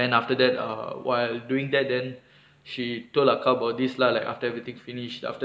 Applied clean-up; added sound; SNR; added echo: none; none; none; none.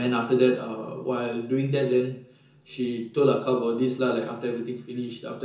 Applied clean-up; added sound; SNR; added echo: none; none; none; reverberation time 0.6 s.